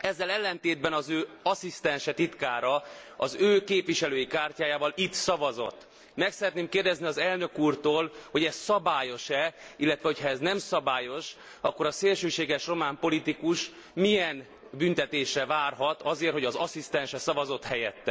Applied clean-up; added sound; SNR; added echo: none; none; none; none.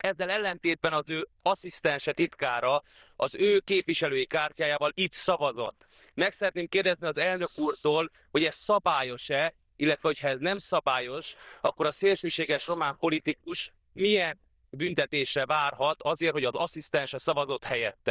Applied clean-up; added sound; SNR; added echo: neural diffusion model UNIVERSE++.